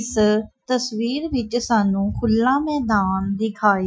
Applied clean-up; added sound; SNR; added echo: classical method Wiener filter.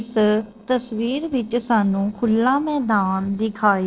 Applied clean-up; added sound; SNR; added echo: neural separator model SepFormer DNS4.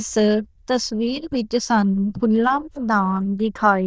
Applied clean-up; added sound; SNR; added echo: neural diffusion model UNIVERSE++.